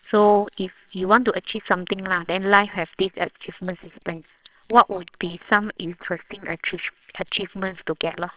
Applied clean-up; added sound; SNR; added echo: neural separator model SepFormer WHAMR!.